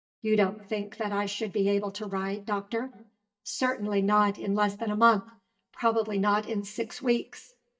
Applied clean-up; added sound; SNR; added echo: neural mask model DeepFilterNet 3.